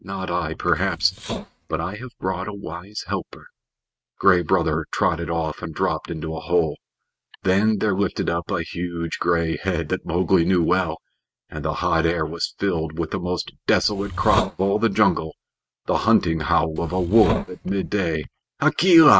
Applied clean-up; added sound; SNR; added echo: neural mask model RNNoise.